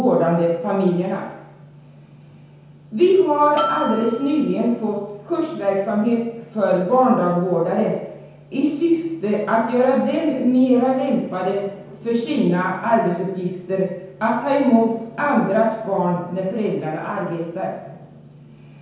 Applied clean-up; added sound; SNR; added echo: none; Bell; 10 dB; reverberation time 0.9 s.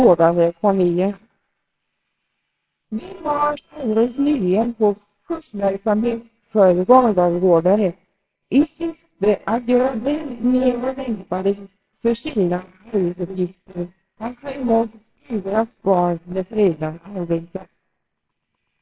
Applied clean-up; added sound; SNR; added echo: neural separator model SepFormer WHAMR!.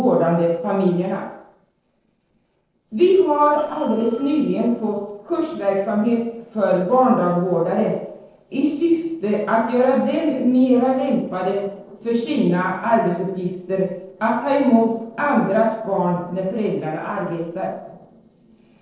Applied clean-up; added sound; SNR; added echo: neural separator model SepFormer DNS4.